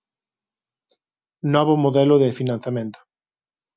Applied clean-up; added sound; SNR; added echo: none; none; none; none.